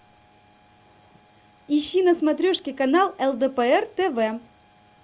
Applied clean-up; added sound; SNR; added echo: none; none; none; none.